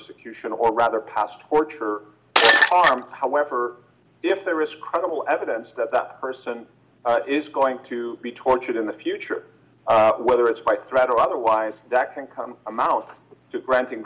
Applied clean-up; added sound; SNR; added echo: none; Shatter; -5 dB; none.